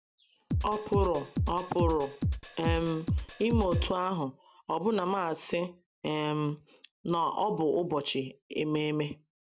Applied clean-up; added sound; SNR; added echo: none; Drum kit; 1 dB; none.